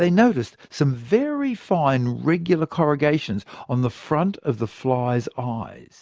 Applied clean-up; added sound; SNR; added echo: none; none; none; none.